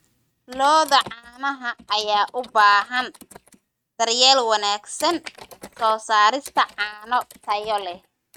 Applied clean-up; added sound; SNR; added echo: neural mask model RNNoise.